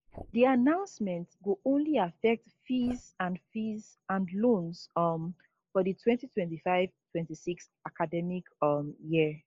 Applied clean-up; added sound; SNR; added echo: neural mask model Resemble Enhance denoiser.